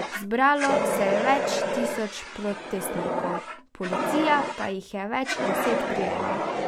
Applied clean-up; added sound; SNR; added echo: none; Fire; 0 dB; none.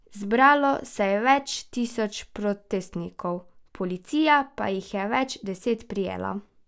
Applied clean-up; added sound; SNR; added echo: none; none; none; none.